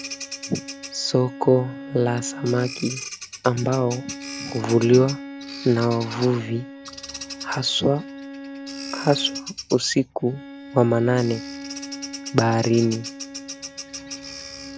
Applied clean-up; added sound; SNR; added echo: none; Bird vocalization, bird call, bird song + Bowed string instrument; 11 dB; none.